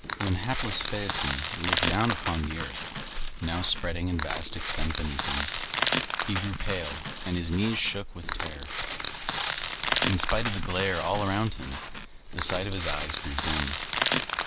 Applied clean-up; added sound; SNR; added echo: none; Crushing; 2 dB; none.